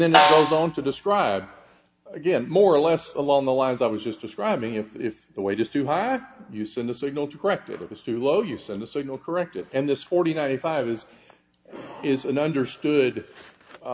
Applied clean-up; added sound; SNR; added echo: none; Snare drum; 0 dB; none.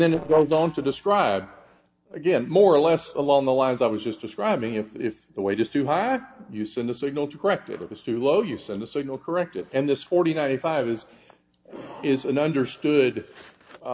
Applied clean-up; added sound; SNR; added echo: neural separator model SepFormer DNS4.